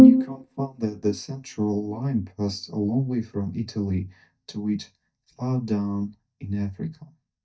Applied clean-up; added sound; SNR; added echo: neural mask model DeepFilterNet 3.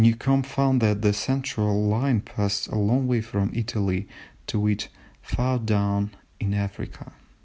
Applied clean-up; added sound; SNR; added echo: none; none; none; none.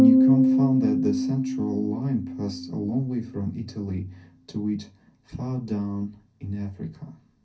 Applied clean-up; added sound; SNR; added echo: none; Piano; -3 dB; reverberation time 0.3 s.